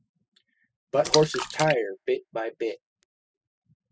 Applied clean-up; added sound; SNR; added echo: classical method spectral subtraction.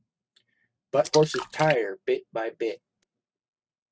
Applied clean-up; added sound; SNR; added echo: neural mask model RNNoise.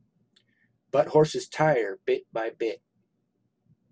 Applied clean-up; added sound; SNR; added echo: none; none; none; none.